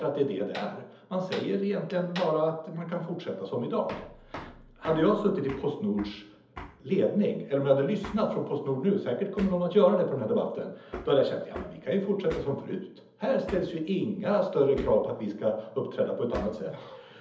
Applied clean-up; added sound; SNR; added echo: none; Hammer; 17 dB; reverberation time 0.7 s.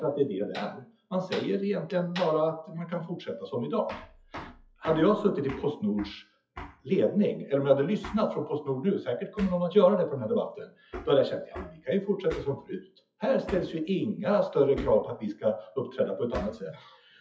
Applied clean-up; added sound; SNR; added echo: classical method WPE with log-MMSE.